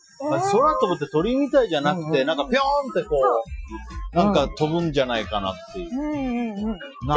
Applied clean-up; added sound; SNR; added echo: classical method Wiener filter.